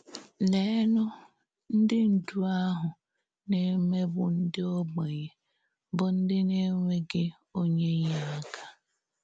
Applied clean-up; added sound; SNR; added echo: none; none; none; none.